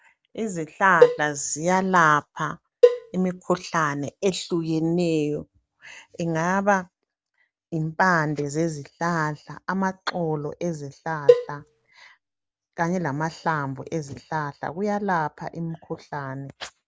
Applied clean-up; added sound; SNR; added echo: none; Cowbell; -3 dB; none.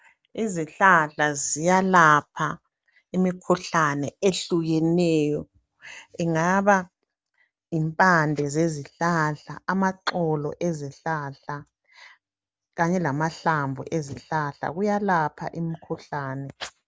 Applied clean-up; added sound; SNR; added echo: none; none; none; none.